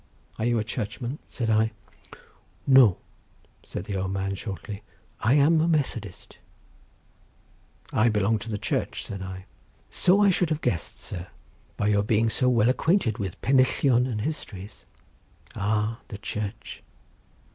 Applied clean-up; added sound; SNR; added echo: none; none; none; none.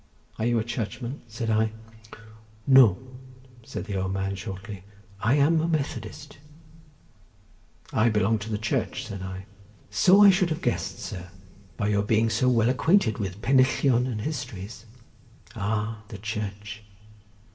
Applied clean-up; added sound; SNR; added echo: none; none; none; reverberation time 1.5 s.